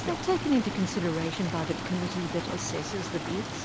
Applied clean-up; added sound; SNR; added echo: none; Stream; 5 dB; none.